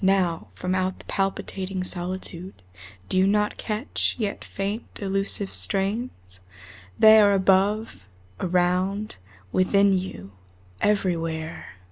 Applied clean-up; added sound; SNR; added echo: none; none; none; none.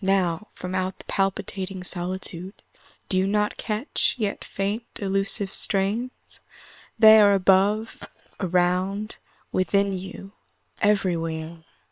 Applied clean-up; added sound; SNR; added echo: neural separator model SepFormer WHAM!.